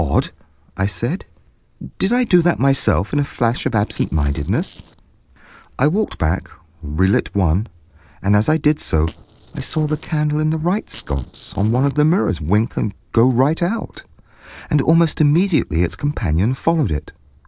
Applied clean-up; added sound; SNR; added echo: neural separator model SepFormer DNS4.